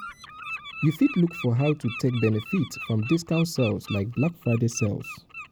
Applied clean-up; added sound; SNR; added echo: none; Bird; 13 dB; none.